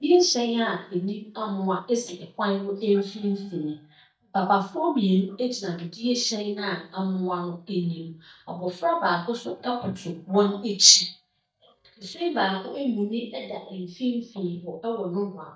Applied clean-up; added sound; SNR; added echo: neural mask model DeepFilterNet 3.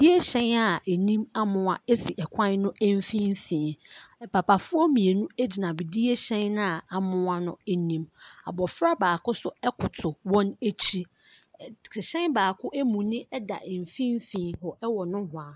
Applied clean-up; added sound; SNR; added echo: none; none; none; none.